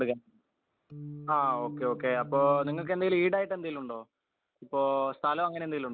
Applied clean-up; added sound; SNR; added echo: none; Organ; 11 dB; none.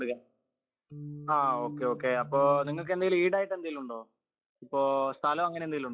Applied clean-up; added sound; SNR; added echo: classical method log-MMSE.